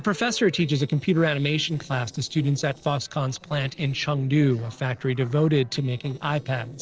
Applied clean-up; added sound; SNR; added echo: neural separator model SepFormer DNS4.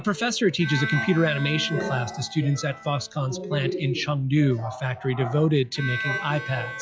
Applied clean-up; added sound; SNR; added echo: classical method log-MMSE.